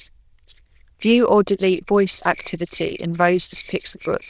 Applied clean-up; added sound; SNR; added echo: neural diffusion model UNIVERSE++.